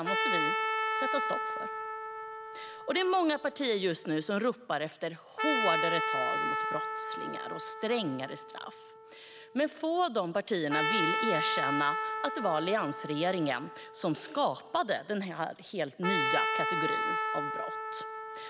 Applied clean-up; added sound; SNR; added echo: none; Trumpet; 1 dB; none.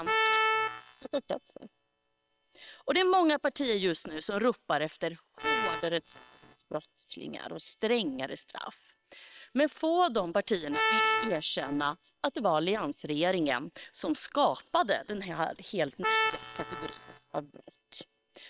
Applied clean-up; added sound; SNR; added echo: neural separator model SepFormer WHAM!.